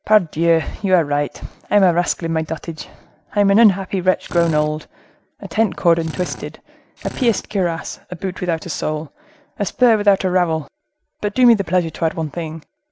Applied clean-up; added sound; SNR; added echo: none; Drill; 15 dB; none.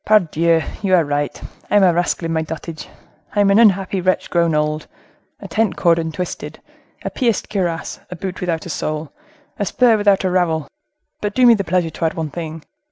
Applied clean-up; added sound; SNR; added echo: none; none; none; none.